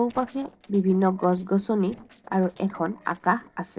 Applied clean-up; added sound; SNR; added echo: neural separator model SepFormer DNS4.